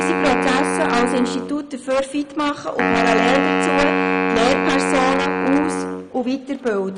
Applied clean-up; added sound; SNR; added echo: none; Wind instrument, woodwind instrument; -1 dB; none.